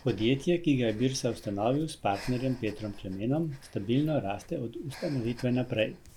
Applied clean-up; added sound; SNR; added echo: none; Breathing; 17 dB; none.